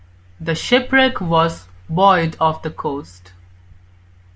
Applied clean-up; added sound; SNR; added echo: none; none; none; none.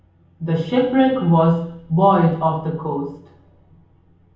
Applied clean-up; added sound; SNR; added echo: none; none; none; reverberation time 0.7 s.